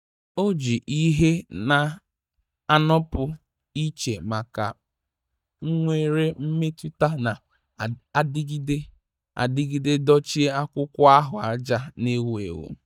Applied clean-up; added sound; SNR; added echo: neural mask model DeepFilterNet 3.